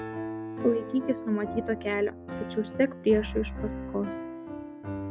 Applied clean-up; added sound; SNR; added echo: none; Piano; 7 dB; none.